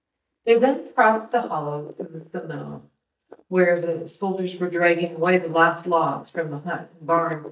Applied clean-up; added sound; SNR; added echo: neural mask model DeepFilterNet 3.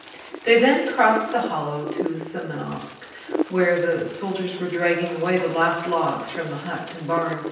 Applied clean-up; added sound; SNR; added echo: none; Wind; 11 dB; reverberation time 0.9 s.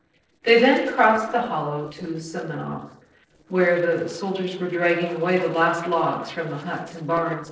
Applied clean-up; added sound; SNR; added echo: neural separator model SepFormer DNS4.